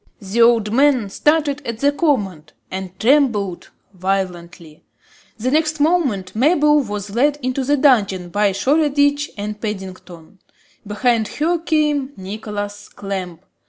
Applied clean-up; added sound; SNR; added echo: none; none; none; none.